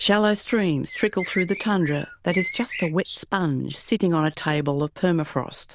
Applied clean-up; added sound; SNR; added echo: neural diffusion model UNIVERSE++.